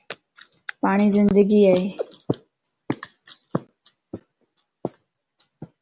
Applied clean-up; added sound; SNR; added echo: none; none; none; none.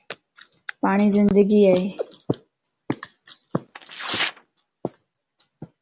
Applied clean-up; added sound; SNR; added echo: none; Tearing; 9 dB; none.